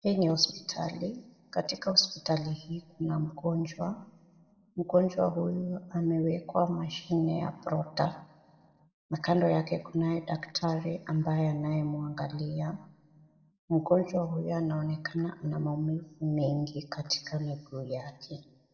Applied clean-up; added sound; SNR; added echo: none; none; none; reverberation time 1.2 s.